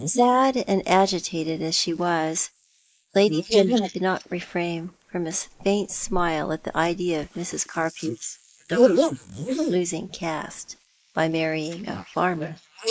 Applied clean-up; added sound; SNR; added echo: neural mask model Resemble Enhance denoiser.